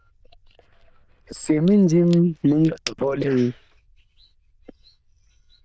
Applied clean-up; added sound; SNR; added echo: neural diffusion model UNIVERSE++.